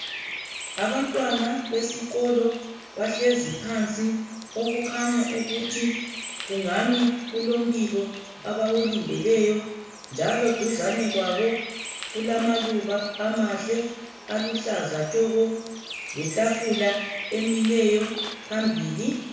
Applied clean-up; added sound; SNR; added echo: none; Bird; 11 dB; reverberation time 1.0 s.